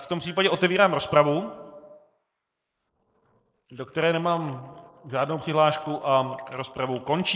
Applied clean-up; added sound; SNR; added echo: neural mask model Resemble Enhance denoiser.